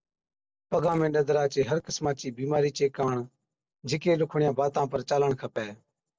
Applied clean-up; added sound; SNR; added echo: neural separator model SepFormer DNS4.